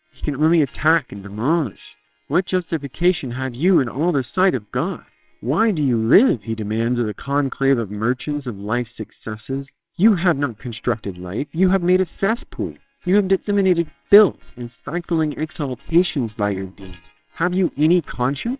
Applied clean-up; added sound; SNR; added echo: neural separator model SepFormer WHAMR!.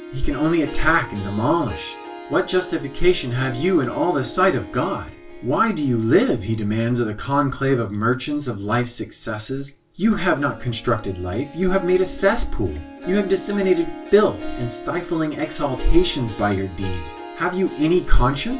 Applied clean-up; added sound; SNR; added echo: none; Harp; 16 dB; reverberation time 0.2 s.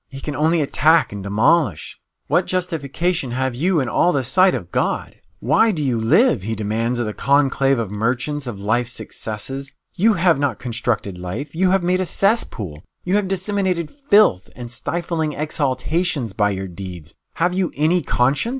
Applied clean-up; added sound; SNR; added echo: none; none; none; none.